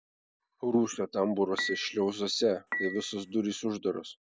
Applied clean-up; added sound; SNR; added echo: none; Dishes, pots, and pans / Chink, clink; 8 dB; none.